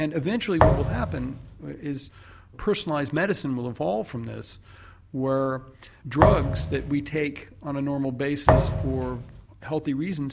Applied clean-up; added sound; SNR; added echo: none; Thump, thud; -4 dB; none.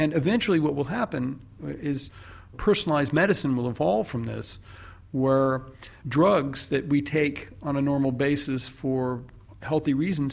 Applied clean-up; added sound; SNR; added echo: none; none; none; none.